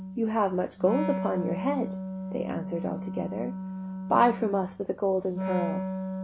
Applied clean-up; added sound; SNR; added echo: none; Wind instrument, woodwind instrument; 5 dB; none.